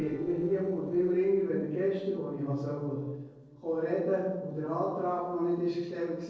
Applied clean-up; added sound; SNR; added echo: neural separator model SepFormer DNS4.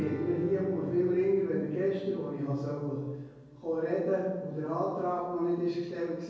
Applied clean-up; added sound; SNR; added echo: none; Guitar; 14 dB; reverberation time 1.3 s.